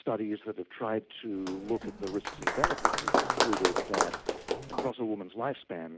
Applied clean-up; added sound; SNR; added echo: none; Applause; -5 dB; none.